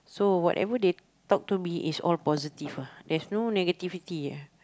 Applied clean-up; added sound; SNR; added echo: none; none; none; none.